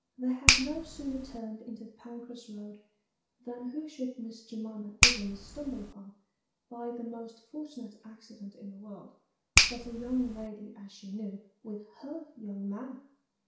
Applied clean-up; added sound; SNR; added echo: none; Finger snapping; -5 dB; reverberation time 0.6 s.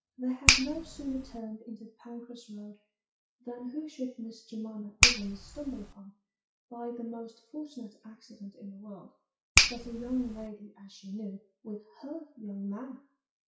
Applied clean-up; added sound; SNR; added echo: classical method WPE with log-MMSE.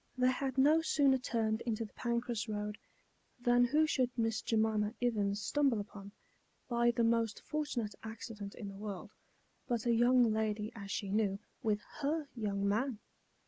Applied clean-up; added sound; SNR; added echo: none; none; none; none.